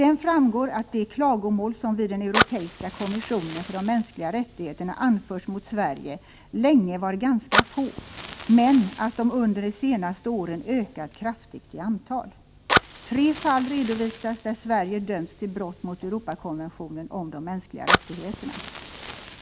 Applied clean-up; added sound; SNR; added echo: none; Fire; 6 dB; none.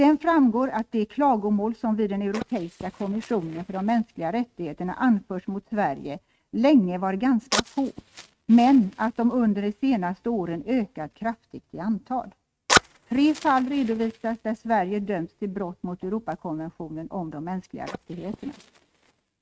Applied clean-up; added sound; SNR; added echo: neural mask model RNNoise.